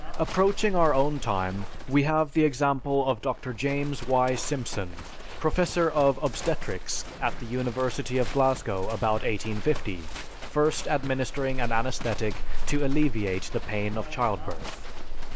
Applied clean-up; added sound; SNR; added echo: none; Livestock, farm animals, working animals; 1 dB; none.